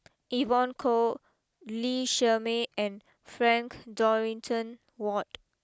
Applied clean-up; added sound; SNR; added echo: none; none; none; none.